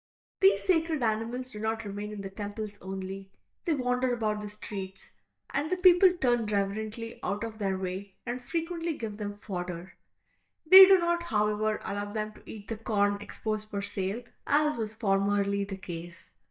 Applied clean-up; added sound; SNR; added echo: neural mask model DeepFilterNet 3.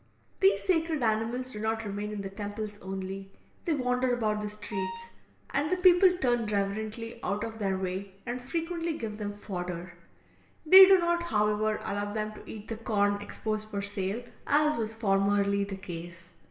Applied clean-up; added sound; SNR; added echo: none; Wind instrument, woodwind instrument; 10 dB; reverberation time 0.9 s.